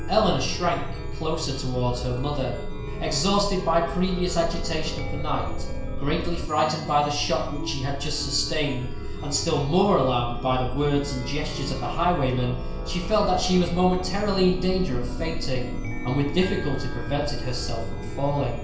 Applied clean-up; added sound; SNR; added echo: none; Chime; 3 dB; reverberation time 0.5 s.